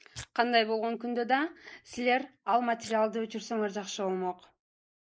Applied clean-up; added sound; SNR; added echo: neural mask model Resemble Enhance denoiser.